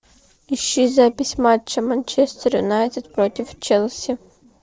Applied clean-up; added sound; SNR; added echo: neural separator model SepFormer DNS4.